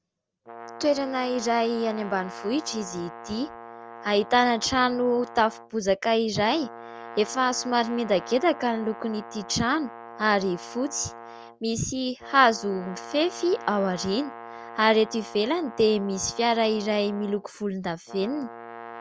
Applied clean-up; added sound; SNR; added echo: none; Brass instrument; 15 dB; none.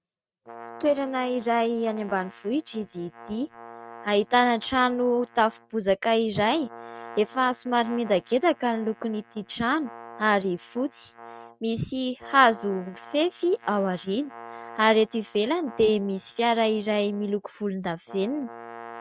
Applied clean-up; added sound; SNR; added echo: neural mask model RNNoise.